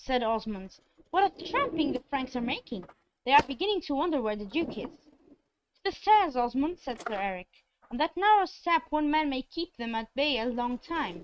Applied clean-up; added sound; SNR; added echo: neural mask model RNNoise.